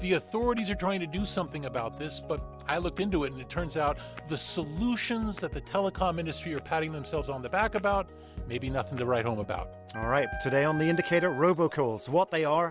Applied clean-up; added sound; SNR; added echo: none; Wind instrument, woodwind instrument; 10 dB; none.